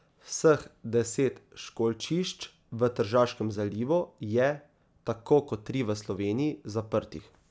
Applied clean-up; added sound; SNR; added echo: none; none; none; none.